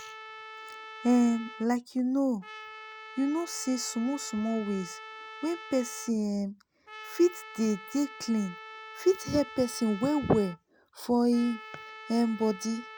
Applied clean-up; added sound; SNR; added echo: none; Trumpet; 16 dB; none.